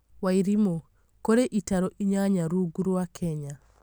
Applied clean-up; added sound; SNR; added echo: none; none; none; none.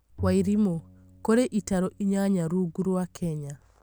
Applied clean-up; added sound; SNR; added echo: none; Bowed string instrument; 15 dB; none.